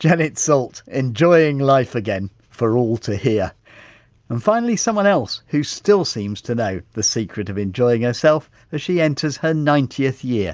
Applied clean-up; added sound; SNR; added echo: none; none; none; none.